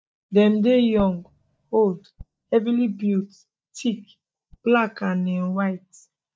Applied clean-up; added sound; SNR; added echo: neural mask model DeepFilterNet 3.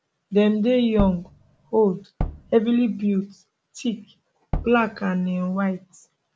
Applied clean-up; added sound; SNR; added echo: none; Tap / Bass drum; 9 dB; none.